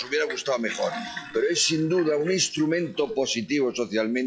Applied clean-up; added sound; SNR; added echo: classical method log-MMSE.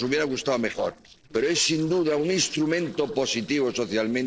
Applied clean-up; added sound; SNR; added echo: neural separator model SepFormer DNS4.